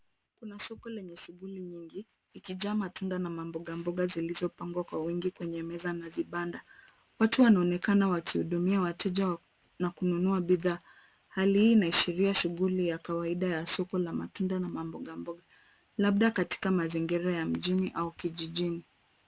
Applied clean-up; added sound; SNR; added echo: none; none; none; none.